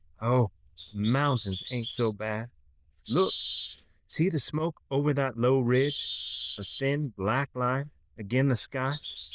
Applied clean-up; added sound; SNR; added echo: neural diffusion model UNIVERSE++.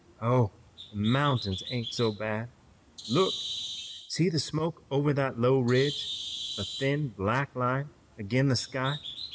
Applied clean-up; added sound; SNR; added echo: none; Bird; 12 dB; none.